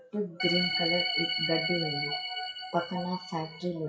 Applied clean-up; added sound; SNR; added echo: classical method WPE with log-MMSE.